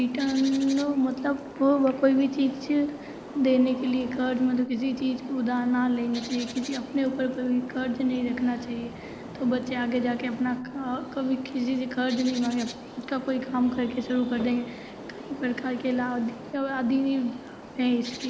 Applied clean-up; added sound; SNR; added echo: none; Bird; 15 dB; none.